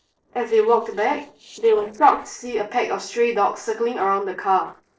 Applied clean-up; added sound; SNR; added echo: neural separator model SepFormer DNS4.